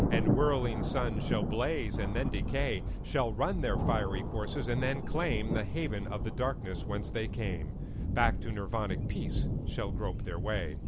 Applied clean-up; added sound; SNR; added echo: none; Thunder; -1 dB; none.